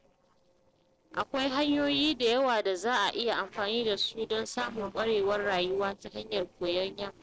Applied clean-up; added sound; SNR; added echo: neural separator model SepFormer DNS4.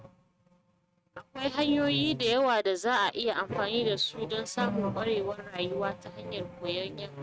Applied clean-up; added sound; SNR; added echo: neural mask model RNNoise.